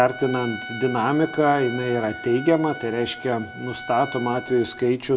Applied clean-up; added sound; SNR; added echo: none; Trumpet; 13 dB; reverberation time 1.0 s.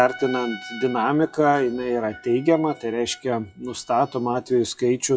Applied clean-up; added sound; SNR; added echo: classical method WPE with log-MMSE.